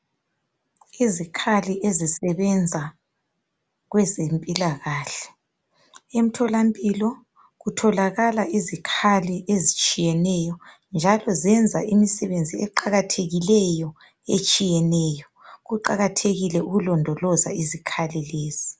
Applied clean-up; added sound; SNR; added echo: none; none; none; none.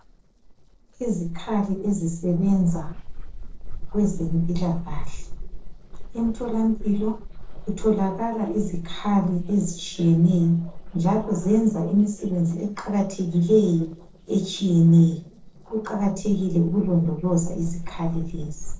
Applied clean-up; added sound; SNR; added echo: neural separator model SepFormer DNS4.